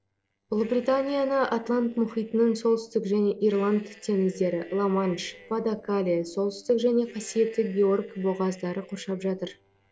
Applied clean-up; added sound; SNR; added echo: neural separator model SepFormer DNS4.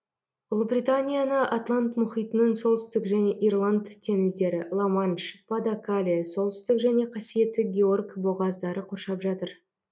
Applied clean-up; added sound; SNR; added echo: none; none; none; none.